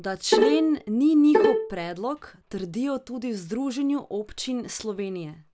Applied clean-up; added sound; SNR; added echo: none; Bowed string instrument; -2 dB; none.